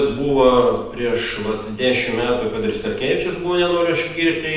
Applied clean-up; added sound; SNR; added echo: none; Bird; 20 dB; reverberation time 0.9 s.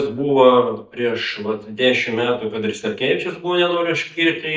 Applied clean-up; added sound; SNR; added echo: neural mask model DeepFilterNet 3.